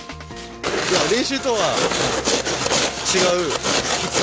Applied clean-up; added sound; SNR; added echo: none; none; none; none.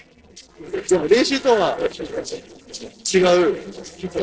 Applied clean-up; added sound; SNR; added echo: neural separator model SepFormer DNS4.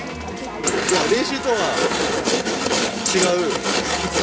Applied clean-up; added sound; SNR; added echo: none; Chatter / Chirp, tweet / Livestock, farm animals, working animals; 7 dB; reverberation time 0.3 s.